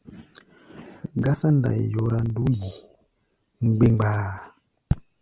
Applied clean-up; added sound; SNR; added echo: none; none; none; none.